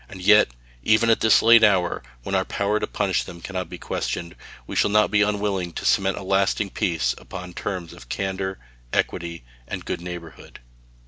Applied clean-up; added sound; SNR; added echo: none; none; none; none.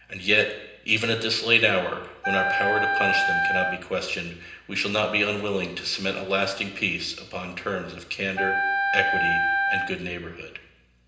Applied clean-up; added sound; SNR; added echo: none; Wind instrument, woodwind instrument; -2 dB; reverberation time 0.9 s.